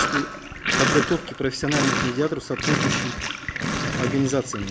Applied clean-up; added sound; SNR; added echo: none; Sink (filling or washing); 0 dB; none.